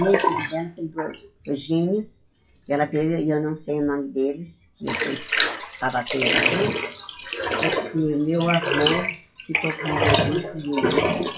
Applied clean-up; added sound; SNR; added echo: classical method WPE with log-MMSE.